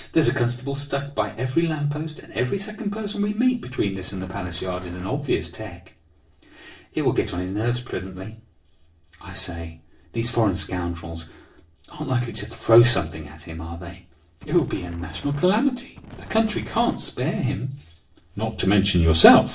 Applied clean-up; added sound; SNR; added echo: neural separator model SepFormer DNS4.